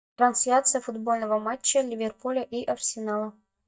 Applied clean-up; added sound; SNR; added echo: neural mask model DeepFilterNet 3.